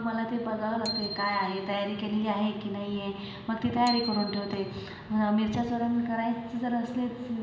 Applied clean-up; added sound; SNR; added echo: none; Bicycle bell; 13 dB; reverberation time 1.1 s.